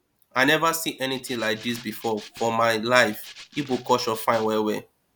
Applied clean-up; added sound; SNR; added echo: none; Rattle (instrument); 20 dB; none.